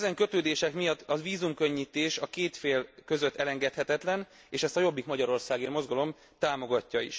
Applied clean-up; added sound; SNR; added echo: none; none; none; none.